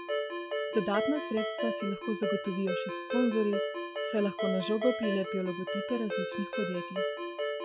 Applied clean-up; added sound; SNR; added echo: classical method log-MMSE.